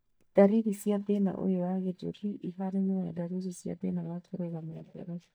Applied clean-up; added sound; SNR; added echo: neural mask model DeepFilterNet 3.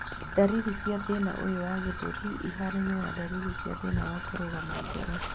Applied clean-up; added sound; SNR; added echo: none; Trickle, dribble / Traffic noise, roadway noise; 5 dB; none.